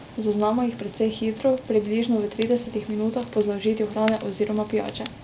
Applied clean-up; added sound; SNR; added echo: none; Fire; 14 dB; none.